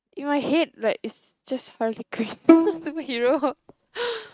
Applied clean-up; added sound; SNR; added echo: neural mask model RNNoise.